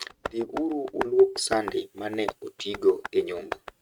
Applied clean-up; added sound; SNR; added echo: neural mask model RNNoise.